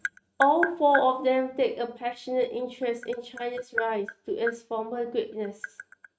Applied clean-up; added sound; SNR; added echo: neural mask model RNNoise.